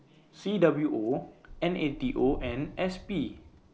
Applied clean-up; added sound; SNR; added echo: none; Engine starting / Motor vehicle (road); 15 dB; none.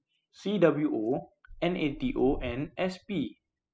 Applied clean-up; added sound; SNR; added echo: classical method spectral subtraction.